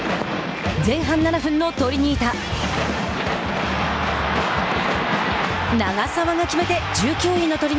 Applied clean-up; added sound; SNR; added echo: none; none; none; none.